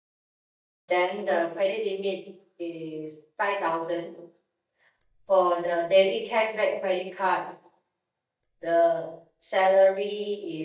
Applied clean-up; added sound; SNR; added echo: neural mask model DeepFilterNet 3.